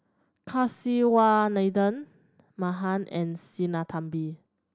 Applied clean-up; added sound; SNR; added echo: none; none; none; none.